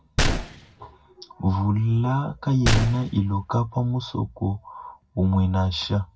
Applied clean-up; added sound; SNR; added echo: none; Gunshot, gunfire; 5 dB; reverberation time 0.4 s.